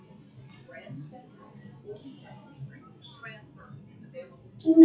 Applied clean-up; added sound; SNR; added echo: classical method WPE with log-MMSE.